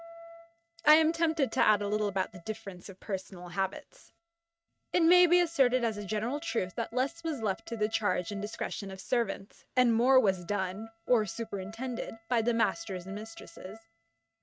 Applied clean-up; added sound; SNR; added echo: neural mask model RNNoise.